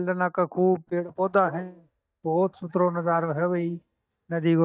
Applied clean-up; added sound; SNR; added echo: neural mask model DeepFilterNet 3.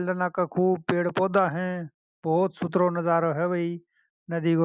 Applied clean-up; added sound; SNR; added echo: none; none; none; none.